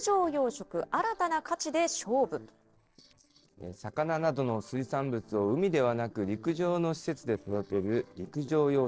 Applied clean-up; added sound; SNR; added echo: neural separator model SepFormer DNS4.